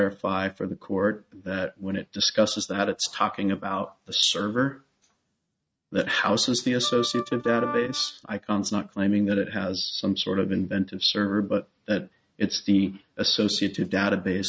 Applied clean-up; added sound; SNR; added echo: neural mask model RNNoise.